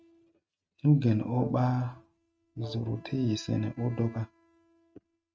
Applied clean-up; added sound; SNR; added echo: neural mask model RNNoise.